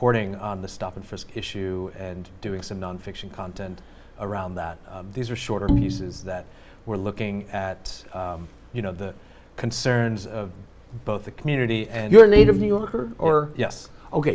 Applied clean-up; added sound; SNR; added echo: none; Bowed string instrument; 1 dB; none.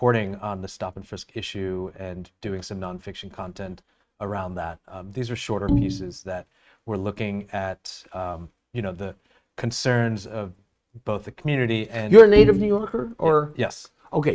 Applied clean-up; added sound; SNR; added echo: neural mask model RNNoise.